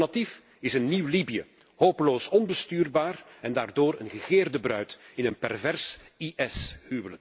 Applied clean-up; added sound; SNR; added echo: none; none; none; none.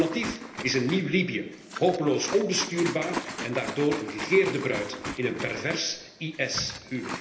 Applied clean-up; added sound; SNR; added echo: none; Liquid; 10 dB; reverberation time 0.8 s.